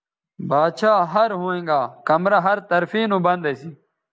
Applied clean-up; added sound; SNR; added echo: none; none; none; none.